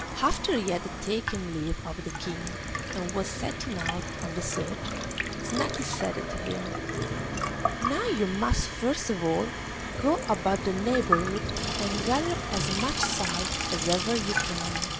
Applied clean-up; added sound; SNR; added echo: none; Sink (filling or washing) / Water tap, faucet; 1 dB; none.